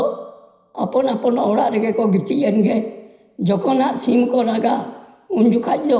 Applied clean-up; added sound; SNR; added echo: none; none; none; reverberation time 0.9 s.